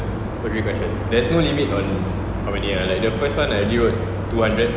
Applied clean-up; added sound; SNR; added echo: none; none; none; none.